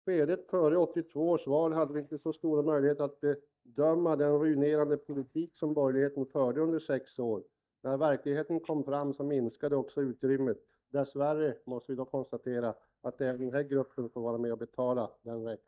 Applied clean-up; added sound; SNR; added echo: neural mask model DeepFilterNet 3.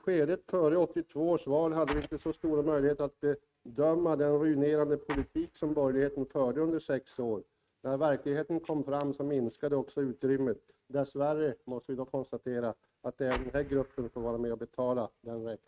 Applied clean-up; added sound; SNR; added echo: neural mask model RNNoise.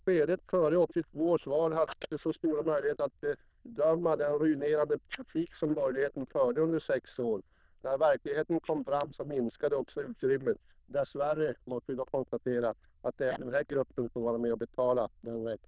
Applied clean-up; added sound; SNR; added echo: neural diffusion model UNIVERSE++.